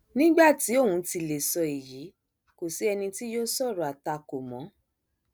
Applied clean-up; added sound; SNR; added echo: none; none; none; none.